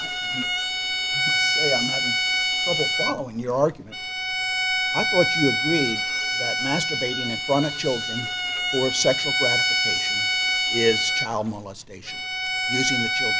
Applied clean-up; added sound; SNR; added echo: none; Bowed string instrument; -3 dB; none.